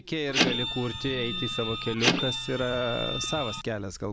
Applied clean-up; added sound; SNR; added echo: none; Printer; 0 dB; none.